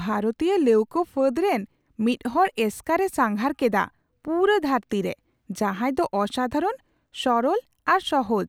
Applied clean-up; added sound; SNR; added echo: none; none; none; none.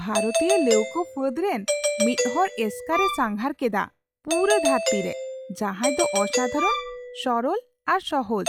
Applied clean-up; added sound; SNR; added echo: classical method log-MMSE.